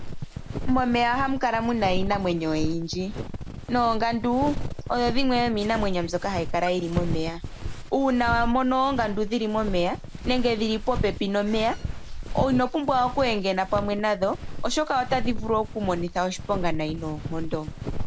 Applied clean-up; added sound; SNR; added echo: none; Walk, footsteps; 5 dB; none.